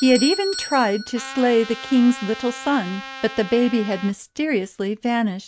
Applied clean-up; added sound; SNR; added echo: none; Trumpet + Bell / Doorbell; 13 dB; none.